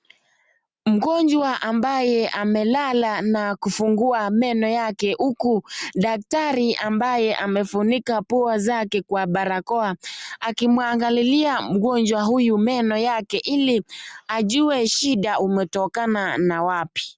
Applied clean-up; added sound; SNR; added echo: none; none; none; none.